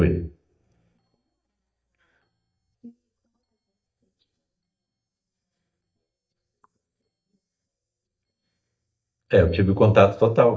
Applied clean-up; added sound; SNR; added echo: neural mask model DeepFilterNet 3.